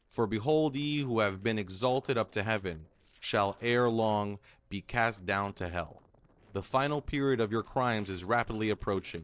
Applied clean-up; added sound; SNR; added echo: neural separator model SepFormer DNS4.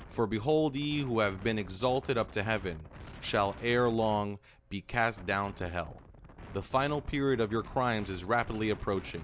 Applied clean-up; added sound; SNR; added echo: none; Wind; 17 dB; none.